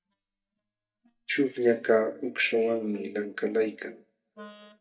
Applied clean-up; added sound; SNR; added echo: neural mask model DeepFilterNet 3.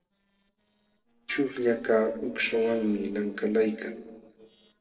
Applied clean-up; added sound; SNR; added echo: neural separator model SepFormer DNS4.